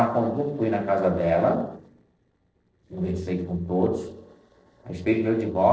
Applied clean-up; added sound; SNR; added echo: neural separator model SepFormer DNS4.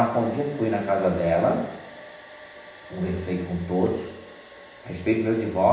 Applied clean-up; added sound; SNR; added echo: none; Domestic sounds, home sounds; 19 dB; reverberation time 0.9 s.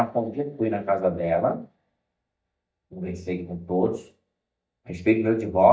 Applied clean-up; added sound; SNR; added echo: neural mask model DeepFilterNet 3.